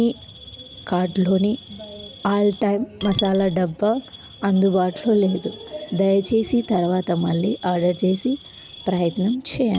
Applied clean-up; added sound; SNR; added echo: none; Coin (dropping) / Glass; 18 dB; none.